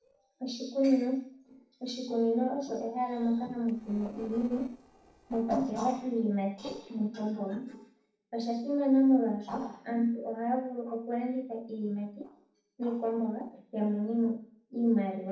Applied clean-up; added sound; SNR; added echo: neural separator model SepFormer DNS4.